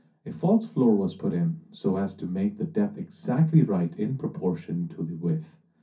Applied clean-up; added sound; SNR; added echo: none; none; none; reverberation time 0.3 s.